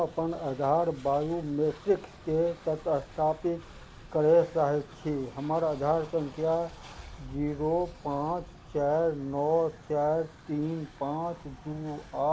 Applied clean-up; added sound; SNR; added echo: none; Train; 19 dB; none.